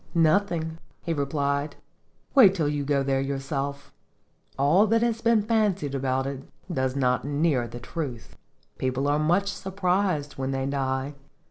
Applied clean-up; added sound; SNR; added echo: none; none; none; none.